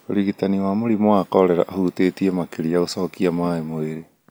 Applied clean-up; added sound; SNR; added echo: none; none; none; none.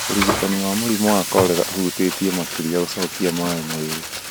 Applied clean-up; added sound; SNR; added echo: none; Frying (food); 4 dB; none.